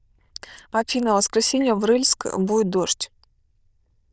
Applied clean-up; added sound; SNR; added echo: neural diffusion model UNIVERSE++.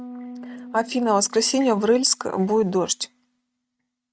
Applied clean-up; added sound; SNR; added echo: neural mask model RNNoise.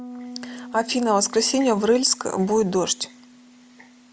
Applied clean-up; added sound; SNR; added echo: none; Bass guitar; 18 dB; none.